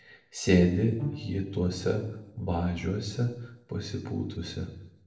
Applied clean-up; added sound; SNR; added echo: neural separator model SepFormer DNS4.